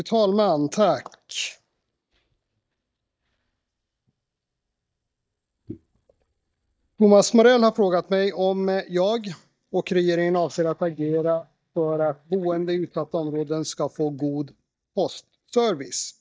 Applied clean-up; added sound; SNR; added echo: neural mask model DeepFilterNet 3.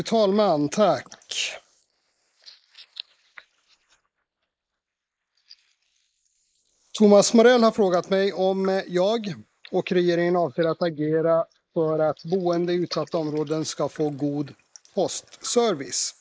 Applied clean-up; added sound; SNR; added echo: neural mask model Resemble Enhance denoiser.